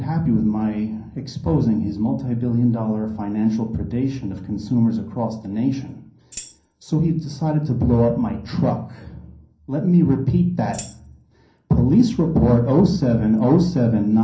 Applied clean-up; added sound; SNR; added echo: none; Tambourine; 18 dB; reverberation time 0.6 s.